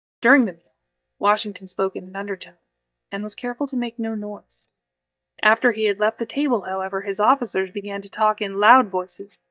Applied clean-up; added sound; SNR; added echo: neural mask model DeepFilterNet 3.